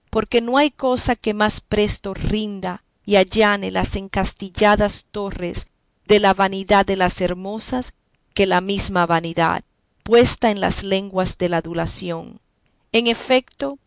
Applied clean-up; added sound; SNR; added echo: none; none; none; none.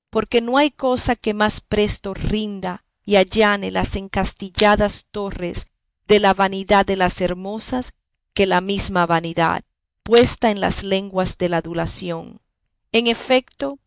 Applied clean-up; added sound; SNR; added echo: neural mask model DeepFilterNet 3.